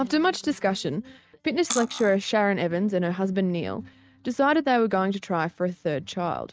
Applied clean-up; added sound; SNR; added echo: neural mask model RNNoise.